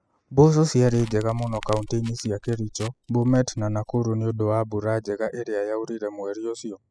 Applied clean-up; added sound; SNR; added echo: classical method spectral subtraction.